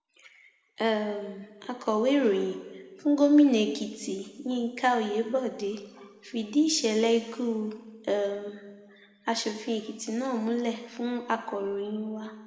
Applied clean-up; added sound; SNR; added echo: none; none; none; reverberation time 1.4 s.